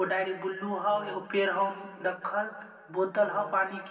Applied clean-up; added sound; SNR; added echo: none; Brass instrument; 18 dB; reverberation time 2.2 s.